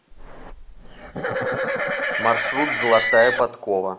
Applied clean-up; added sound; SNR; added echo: none; Livestock, farm animals, working animals; 1 dB; none.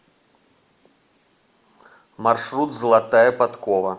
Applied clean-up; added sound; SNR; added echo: none; none; none; none.